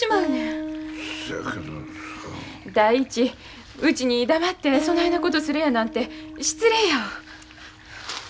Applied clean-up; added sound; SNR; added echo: none; Acoustic guitar; 10 dB; none.